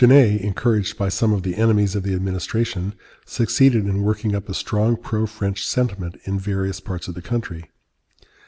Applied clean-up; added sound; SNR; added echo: none; none; none; none.